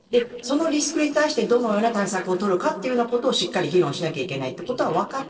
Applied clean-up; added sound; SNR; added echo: neural separator model SepFormer DNS4.